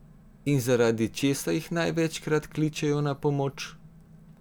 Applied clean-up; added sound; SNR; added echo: none; none; none; none.